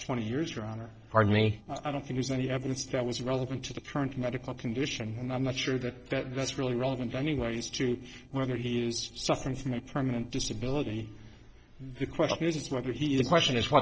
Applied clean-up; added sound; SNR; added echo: neural separator model SepFormer DNS4.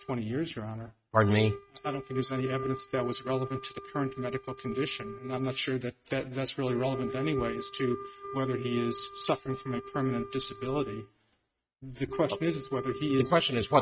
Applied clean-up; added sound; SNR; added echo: neural mask model RNNoise.